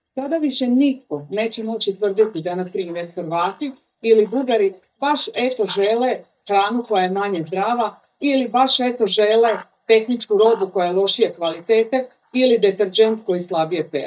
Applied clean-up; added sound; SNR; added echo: neural mask model DeepFilterNet 3.